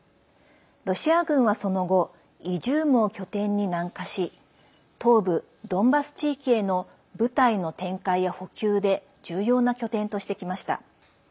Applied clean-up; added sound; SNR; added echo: none; none; none; none.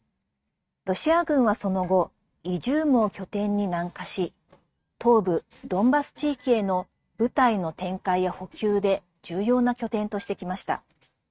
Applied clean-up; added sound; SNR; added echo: neural mask model RNNoise.